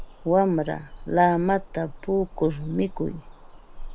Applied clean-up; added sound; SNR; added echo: none; Bird vocalization, bird call, bird song; 13 dB; none.